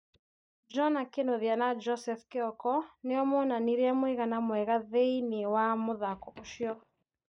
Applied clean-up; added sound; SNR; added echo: neural mask model DeepFilterNet 3.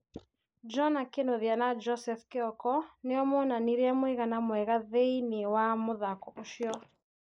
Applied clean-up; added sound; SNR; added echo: neural mask model Resemble Enhance denoiser.